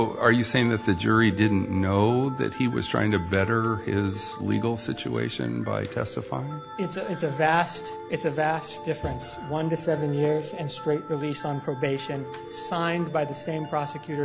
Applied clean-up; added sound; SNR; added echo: none; Piano + Glass; 14 dB; none.